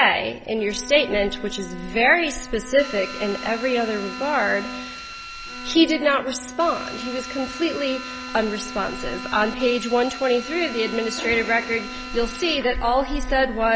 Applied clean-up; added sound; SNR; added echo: none; Bowed string instrument + Drill; 12 dB; none.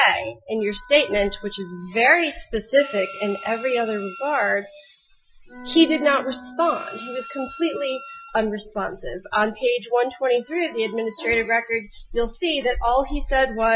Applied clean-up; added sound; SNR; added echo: classical method Wiener filter.